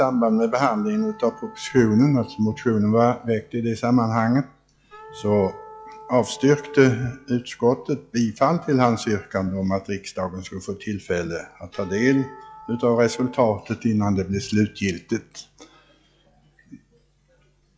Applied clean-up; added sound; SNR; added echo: classical method log-MMSE.